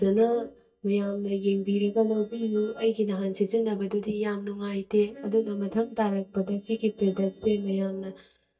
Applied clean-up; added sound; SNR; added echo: neural mask model DeepFilterNet 3.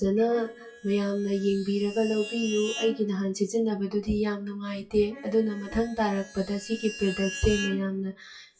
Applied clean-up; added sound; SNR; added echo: classical method WPE with log-MMSE.